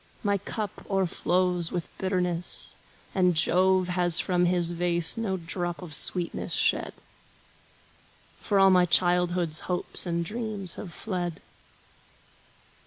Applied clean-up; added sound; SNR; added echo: none; none; none; none.